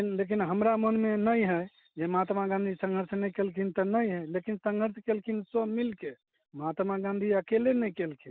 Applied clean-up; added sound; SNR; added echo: none; none; none; none.